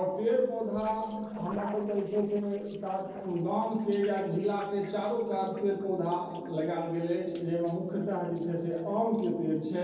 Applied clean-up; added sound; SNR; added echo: neural separator model SepFormer DNS4.